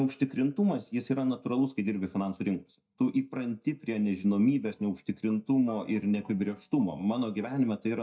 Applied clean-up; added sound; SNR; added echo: neural mask model DeepFilterNet 3.